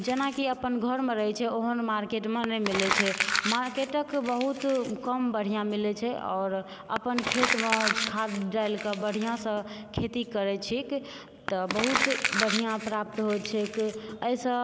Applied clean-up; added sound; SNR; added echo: none; Crumpling, crinkling; 5 dB; none.